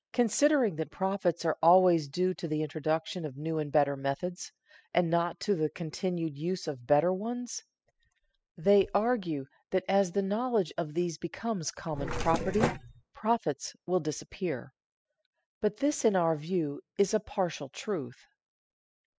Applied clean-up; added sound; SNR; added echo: classical method spectral subtraction.